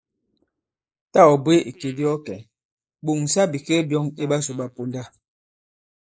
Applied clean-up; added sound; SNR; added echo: neural mask model Resemble Enhance denoiser.